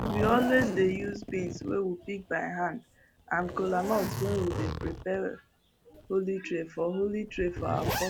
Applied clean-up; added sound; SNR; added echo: none; Zipper (clothing); 6 dB; none.